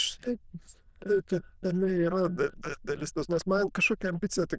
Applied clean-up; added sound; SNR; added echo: neural diffusion model UNIVERSE++.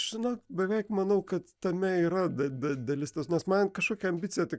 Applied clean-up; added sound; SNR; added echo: neural mask model DeepFilterNet 3.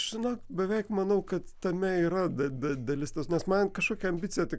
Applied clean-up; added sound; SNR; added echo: none; none; none; none.